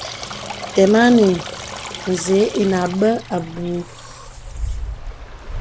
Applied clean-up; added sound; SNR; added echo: none; Stream; 11 dB; none.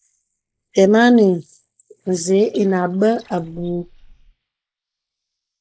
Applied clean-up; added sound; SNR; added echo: neural mask model Resemble Enhance denoiser.